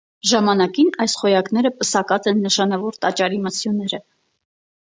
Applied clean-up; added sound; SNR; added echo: none; none; none; none.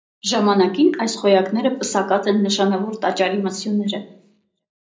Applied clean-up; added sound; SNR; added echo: none; none; none; reverberation time 0.5 s.